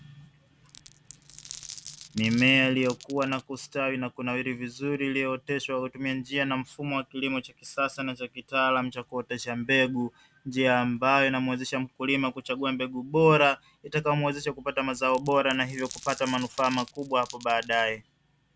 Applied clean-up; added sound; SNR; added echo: none; Glass; 18 dB; none.